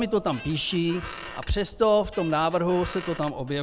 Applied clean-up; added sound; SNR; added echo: none; Squeak; 16 dB; none.